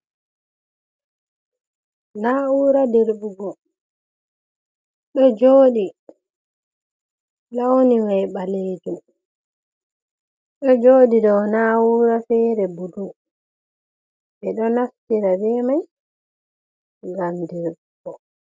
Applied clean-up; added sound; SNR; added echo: none; none; none; none.